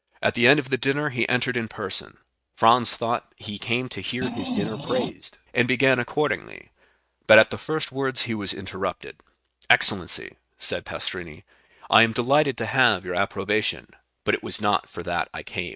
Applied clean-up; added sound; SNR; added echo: neural mask model RNNoise.